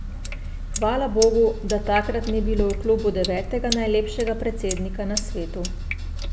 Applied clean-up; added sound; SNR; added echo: none; Sink (filling or washing); 4 dB; none.